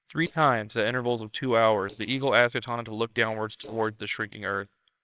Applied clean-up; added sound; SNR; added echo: neural separator model SepFormer WHAMR!.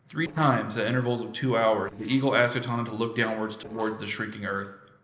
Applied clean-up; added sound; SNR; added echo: neural separator model SepFormer DNS4.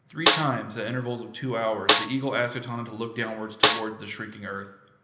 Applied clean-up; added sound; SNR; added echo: none; Snare drum; -2 dB; reverberation time 0.8 s.